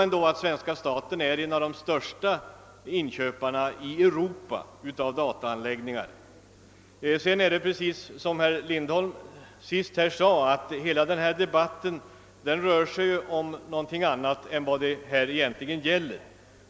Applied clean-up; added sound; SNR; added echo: none; none; none; none.